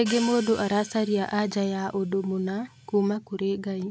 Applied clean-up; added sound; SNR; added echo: none; Hi-hat; 17 dB; none.